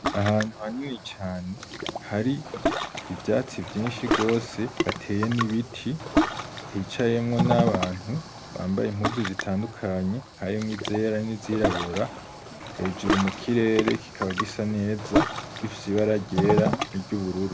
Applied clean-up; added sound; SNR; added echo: none; Ocean; 3 dB; none.